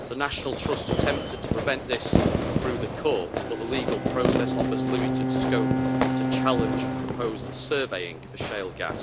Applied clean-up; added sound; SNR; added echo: none; Bowed string instrument + Fireworks; -4 dB; none.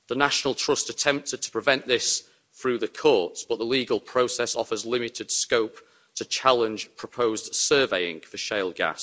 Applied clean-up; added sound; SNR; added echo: none; none; none; none.